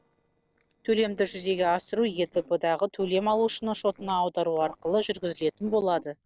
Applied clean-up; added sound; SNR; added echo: neural separator model SepFormer DNS4.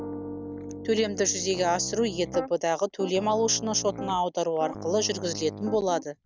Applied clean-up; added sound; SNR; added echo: none; Piano; 11 dB; none.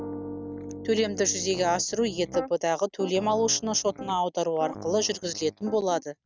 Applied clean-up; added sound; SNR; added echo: neural mask model RNNoise.